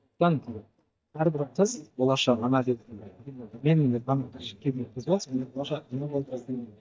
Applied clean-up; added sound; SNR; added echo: neural mask model DeepFilterNet 3.